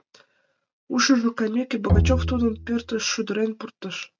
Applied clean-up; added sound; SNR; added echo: neural mask model RNNoise.